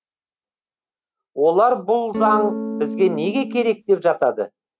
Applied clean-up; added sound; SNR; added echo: neural mask model RNNoise.